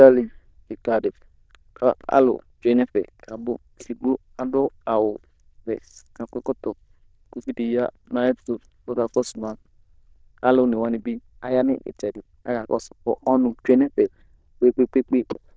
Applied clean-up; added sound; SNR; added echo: neural diffusion model UNIVERSE++.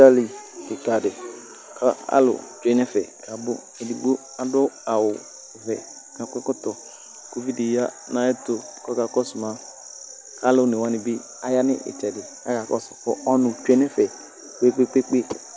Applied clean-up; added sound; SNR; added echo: none; none; none; none.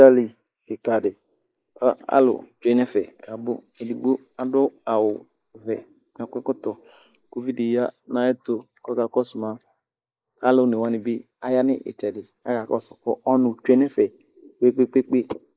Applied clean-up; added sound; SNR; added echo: neural mask model Resemble Enhance denoiser.